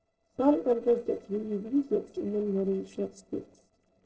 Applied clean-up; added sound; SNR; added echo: neural separator model SepFormer DNS4.